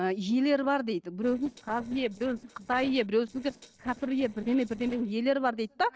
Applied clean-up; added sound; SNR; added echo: neural separator model SepFormer DNS4.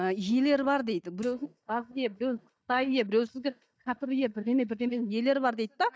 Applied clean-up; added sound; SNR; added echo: neural mask model DeepFilterNet 3.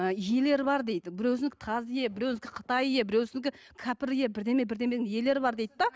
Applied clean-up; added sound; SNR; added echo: none; none; none; none.